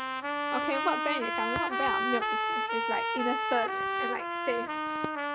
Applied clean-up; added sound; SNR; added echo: none; Trumpet; -3 dB; none.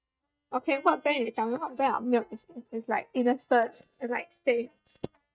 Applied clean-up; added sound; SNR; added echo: neural mask model DeepFilterNet 3.